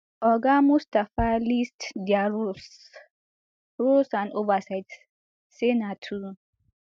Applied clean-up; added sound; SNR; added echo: neural mask model RNNoise.